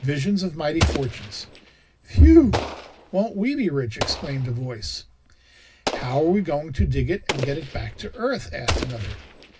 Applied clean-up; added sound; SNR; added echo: none; Explosion; 12 dB; reverberation time 0.4 s.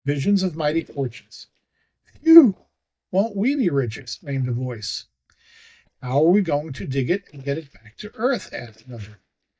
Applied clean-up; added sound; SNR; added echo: neural mask model DeepFilterNet 3.